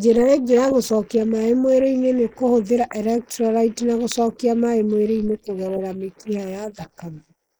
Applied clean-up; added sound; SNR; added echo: neural mask model Resemble Enhance denoiser.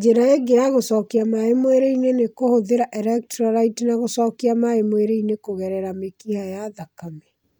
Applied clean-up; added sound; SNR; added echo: none; none; none; none.